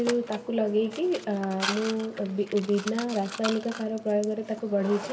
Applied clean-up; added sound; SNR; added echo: none; Mechanisms; 11 dB; reverberation time 1.3 s.